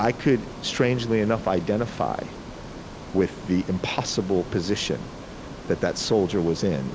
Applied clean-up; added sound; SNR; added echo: none; Ocean; 13 dB; none.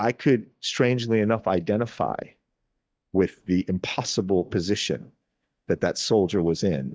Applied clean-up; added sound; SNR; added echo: neural mask model DeepFilterNet 3.